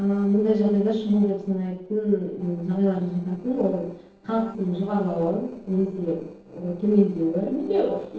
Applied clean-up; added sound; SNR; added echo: neural separator model SepFormer DNS4.